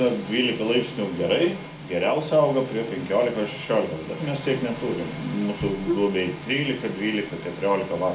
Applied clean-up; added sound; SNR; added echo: none; Wind instrument, woodwind instrument; 5 dB; reverberation time 0.4 s.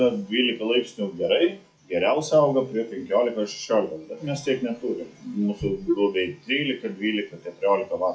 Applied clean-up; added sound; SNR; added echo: classical method WPE with log-MMSE.